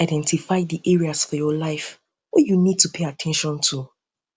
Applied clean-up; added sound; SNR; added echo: none; none; none; none.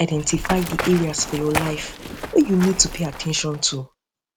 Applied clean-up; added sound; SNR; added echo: none; Run; 9 dB; none.